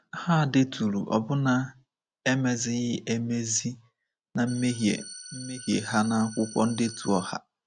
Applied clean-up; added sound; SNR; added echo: none; Organ; 15 dB; none.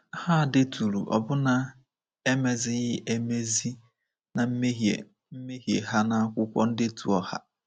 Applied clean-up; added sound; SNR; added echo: none; none; none; none.